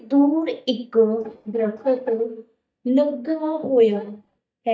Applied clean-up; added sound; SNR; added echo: neural mask model DeepFilterNet 3.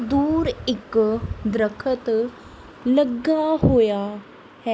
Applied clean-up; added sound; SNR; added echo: none; none; none; none.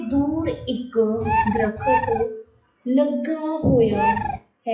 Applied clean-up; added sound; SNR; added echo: classical method WPE with log-MMSE.